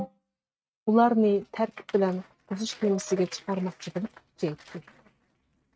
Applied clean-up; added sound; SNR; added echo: neural mask model RNNoise.